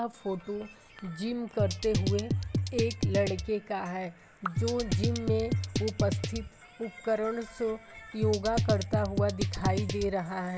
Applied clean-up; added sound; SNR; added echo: none; Drum kit; -2 dB; none.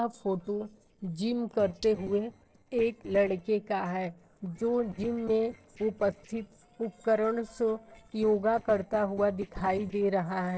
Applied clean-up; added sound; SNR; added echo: neural separator model SepFormer DNS4.